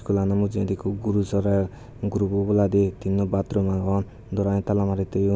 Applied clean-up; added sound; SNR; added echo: none; none; none; none.